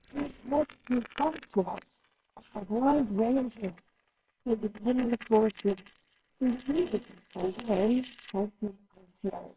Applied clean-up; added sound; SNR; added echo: neural separator model SepFormer WHAMR!.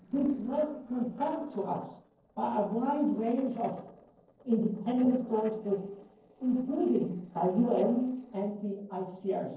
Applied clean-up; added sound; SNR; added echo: neural separator model SepFormer DNS4.